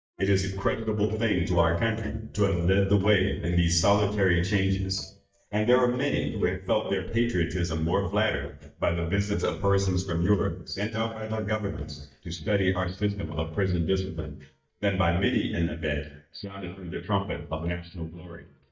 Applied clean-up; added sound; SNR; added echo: neural mask model DeepFilterNet 3.